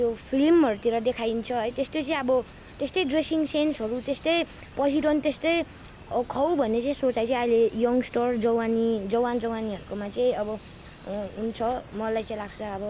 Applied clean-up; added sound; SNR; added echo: none; Chirp, tweet; 10 dB; none.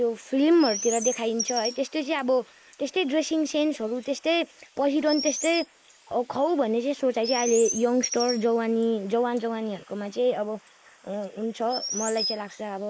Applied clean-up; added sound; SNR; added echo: neural mask model Resemble Enhance denoiser.